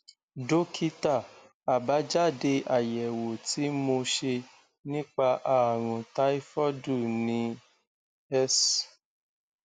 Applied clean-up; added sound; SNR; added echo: none; none; none; none.